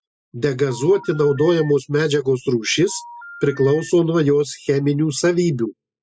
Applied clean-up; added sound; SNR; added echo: classical method spectral subtraction.